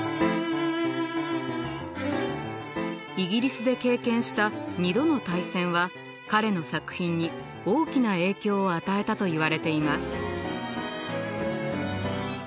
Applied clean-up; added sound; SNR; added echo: none; none; none; none.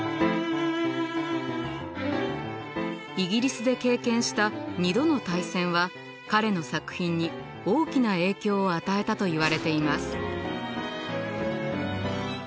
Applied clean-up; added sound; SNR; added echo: none; Gunshot, gunfire; 16 dB; none.